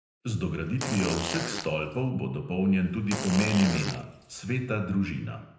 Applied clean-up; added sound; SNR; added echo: none; Fart; 7 dB; reverberation time 0.8 s.